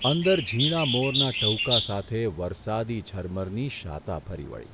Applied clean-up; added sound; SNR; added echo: none; Bird; 3 dB; none.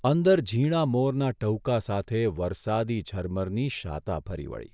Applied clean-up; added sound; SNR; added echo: none; none; none; none.